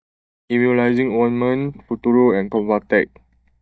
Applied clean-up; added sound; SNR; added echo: neural mask model DeepFilterNet 3.